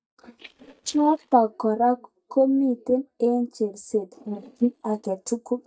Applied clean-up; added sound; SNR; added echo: neural mask model DeepFilterNet 3.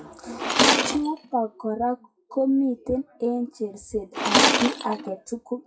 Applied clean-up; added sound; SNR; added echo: classical method WPE with log-MMSE.